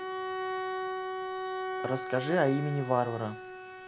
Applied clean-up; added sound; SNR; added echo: none; Bowed string instrument; 4 dB; none.